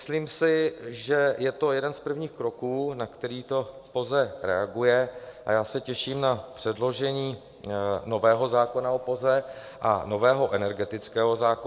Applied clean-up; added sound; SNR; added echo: none; none; none; none.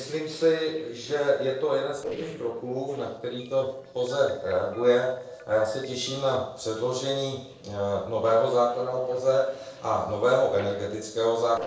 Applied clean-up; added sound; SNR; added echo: neural separator model SepFormer DNS4.